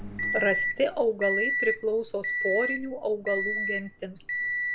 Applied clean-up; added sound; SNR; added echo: none; Microwave oven; 1 dB; none.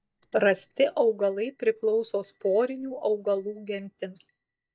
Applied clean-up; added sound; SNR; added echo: neural mask model DeepFilterNet 3.